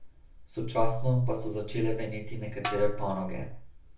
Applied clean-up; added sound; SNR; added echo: none; Snare drum; 11 dB; reverberation time 0.3 s.